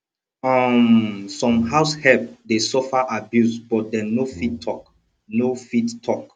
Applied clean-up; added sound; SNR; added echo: none; Brass instrument; 20 dB; none.